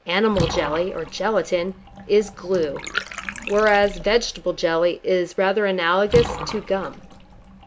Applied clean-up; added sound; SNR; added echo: none; Bathtub (filling or washing) / Water; 11 dB; none.